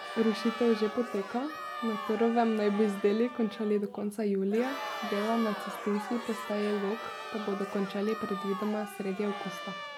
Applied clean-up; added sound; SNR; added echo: none; Trumpet + Crowd; 9 dB; none.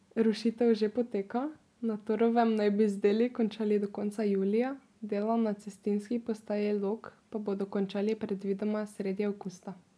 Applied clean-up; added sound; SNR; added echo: none; none; none; none.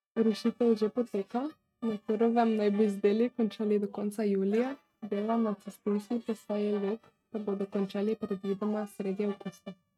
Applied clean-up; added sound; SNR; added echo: neural mask model RNNoise.